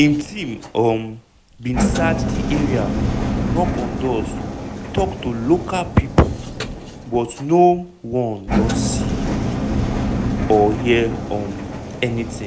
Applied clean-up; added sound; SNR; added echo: none; Engine; 2 dB; none.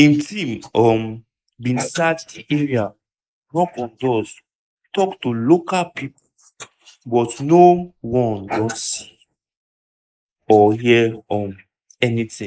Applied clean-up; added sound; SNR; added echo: neural mask model Resemble Enhance denoiser.